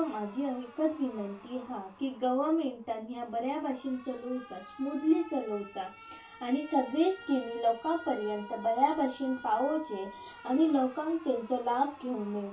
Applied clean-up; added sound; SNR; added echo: none; Alarm; 19 dB; reverberation time 0.3 s.